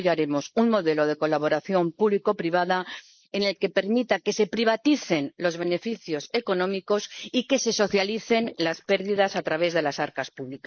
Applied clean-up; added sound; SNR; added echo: neural mask model Resemble Enhance denoiser.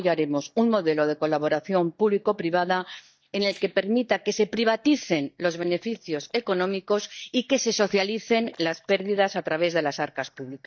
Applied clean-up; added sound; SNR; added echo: neural mask model DeepFilterNet 3.